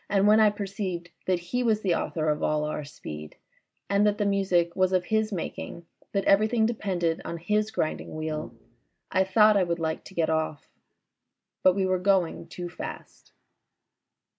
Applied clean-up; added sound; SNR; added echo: none; Brass instrument; 18 dB; none.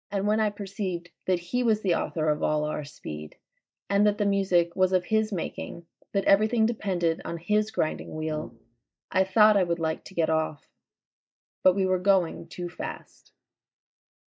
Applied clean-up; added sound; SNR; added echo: neural mask model DeepFilterNet 3.